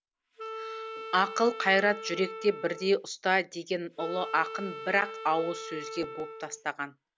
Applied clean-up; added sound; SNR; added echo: none; Wind instrument, woodwind instrument; 11 dB; none.